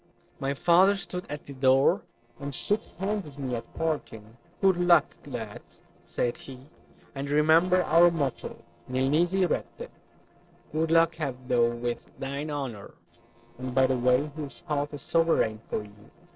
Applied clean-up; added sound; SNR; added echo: neural separator model SepFormer DNS4.